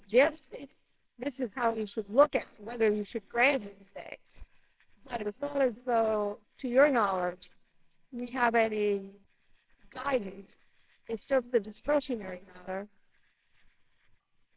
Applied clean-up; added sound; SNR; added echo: neural separator model SepFormer WHAMR!.